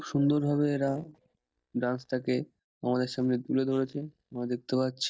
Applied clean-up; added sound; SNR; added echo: neural mask model DeepFilterNet 3.